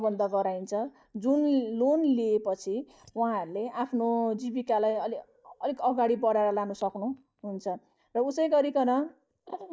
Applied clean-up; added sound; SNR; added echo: neural mask model DeepFilterNet 3.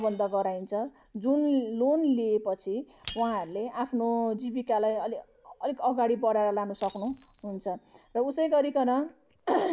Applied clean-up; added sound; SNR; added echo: none; Shatter; 19 dB; none.